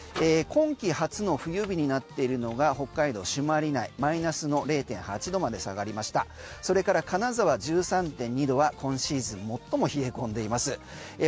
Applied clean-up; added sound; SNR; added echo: none; Microwave oven; 14 dB; none.